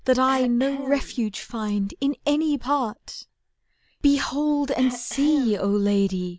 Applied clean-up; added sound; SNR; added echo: none; Cough; 14 dB; none.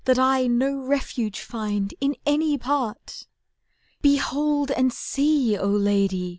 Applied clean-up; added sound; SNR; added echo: none; none; none; none.